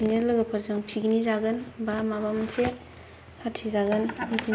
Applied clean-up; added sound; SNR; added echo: none; none; none; none.